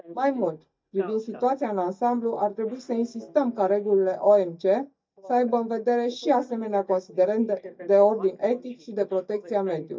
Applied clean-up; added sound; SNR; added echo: neural mask model DeepFilterNet 3.